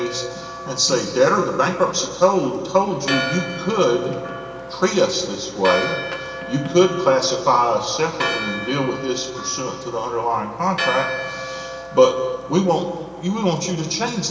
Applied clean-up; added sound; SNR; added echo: none; Church bell; 10 dB; reverberation time 2.3 s.